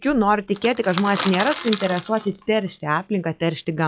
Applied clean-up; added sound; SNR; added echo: classical method log-MMSE.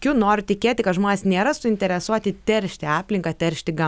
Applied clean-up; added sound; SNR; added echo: none; none; none; none.